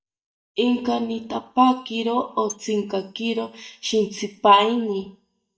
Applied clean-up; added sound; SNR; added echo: neural mask model DeepFilterNet 3.